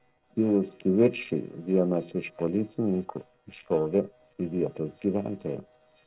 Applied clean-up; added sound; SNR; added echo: neural separator model SepFormer DNS4.